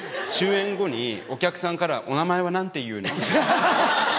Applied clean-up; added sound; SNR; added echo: none; none; none; none.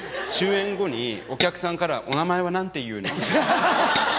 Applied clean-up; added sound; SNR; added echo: none; Tap / Glass; 14 dB; none.